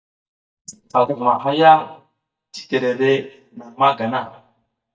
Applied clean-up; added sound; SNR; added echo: neural mask model DeepFilterNet 3.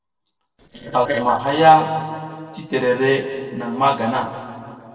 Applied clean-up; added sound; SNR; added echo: neural separator model SepFormer DNS4.